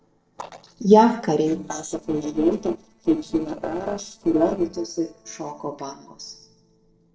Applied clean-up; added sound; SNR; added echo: neural separator model SepFormer DNS4.